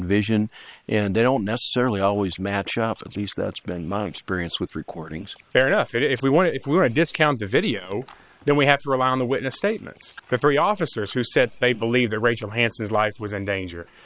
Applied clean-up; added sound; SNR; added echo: neural separator model SepFormer WHAM!.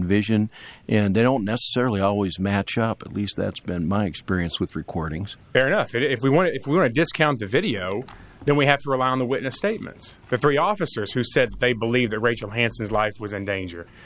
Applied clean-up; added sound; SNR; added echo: none; none; none; none.